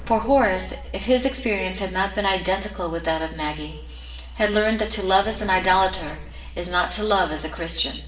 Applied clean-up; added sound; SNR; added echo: none; Explosion; 19 dB; reverberation time 0.7 s.